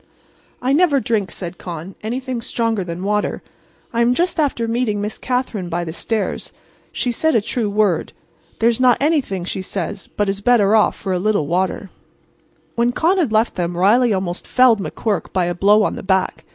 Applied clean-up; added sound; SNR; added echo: none; none; none; none.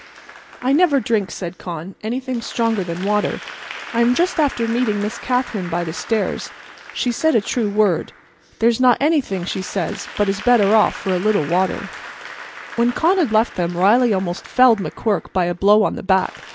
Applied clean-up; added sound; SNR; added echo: none; Applause / Crowd; 16 dB; none.